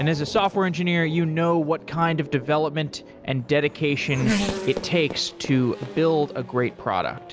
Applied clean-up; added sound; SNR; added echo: none; Race car, auto racing / Accelerating, revving, vroom; 10 dB; none.